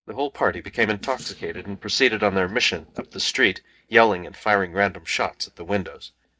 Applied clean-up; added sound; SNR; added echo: neural mask model DeepFilterNet 3.